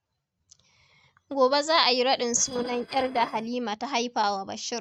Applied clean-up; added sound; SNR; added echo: neural mask model RNNoise.